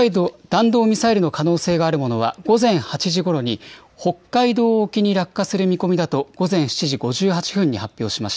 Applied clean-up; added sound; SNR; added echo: none; none; none; none.